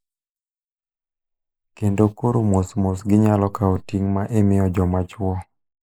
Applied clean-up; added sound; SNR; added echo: neural mask model Resemble Enhance denoiser.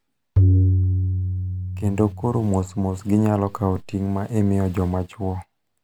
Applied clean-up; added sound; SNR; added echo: none; Tabla; -2 dB; none.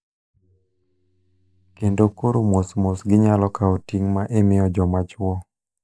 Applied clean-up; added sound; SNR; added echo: neural mask model DeepFilterNet 3.